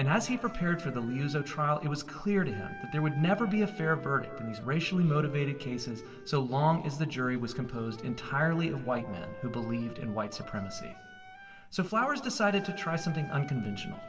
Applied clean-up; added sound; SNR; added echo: none; Wind instrument, woodwind instrument; 17 dB; reverberation time 1.9 s.